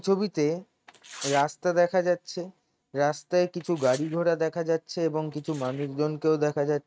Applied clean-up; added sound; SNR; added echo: neural mask model RNNoise.